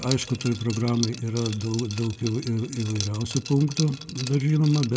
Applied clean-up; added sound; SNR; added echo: none; Liquid; 12 dB; reverberation time 0.2 s.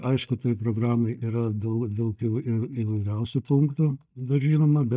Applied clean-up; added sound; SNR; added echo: neural mask model DeepFilterNet 3.